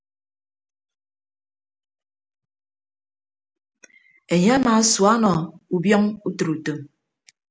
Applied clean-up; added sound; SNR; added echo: none; none; none; none.